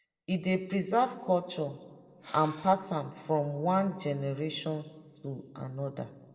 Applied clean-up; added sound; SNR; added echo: neural separator model SepFormer DNS4.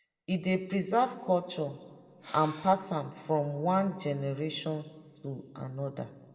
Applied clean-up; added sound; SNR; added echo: none; Breathing; 18 dB; reverberation time 1.4 s.